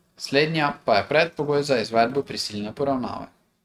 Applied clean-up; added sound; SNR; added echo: neural mask model RNNoise.